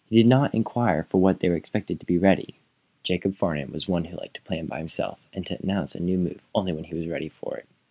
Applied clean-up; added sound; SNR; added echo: none; none; none; none.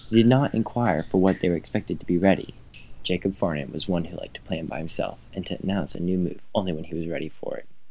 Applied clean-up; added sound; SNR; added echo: none; Drip; 13 dB; none.